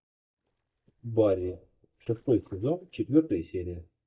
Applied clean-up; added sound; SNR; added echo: neural mask model DeepFilterNet 3.